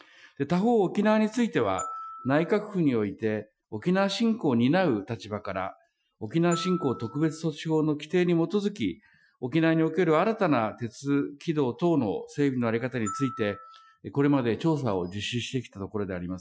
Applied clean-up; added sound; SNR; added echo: classical method Wiener filter.